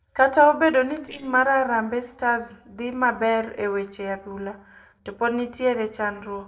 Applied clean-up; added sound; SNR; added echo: neural separator model SepFormer DNS4.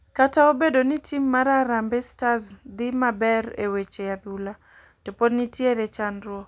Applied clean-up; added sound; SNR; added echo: none; none; none; none.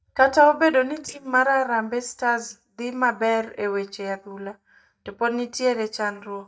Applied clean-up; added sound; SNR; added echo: neural mask model DeepFilterNet 3.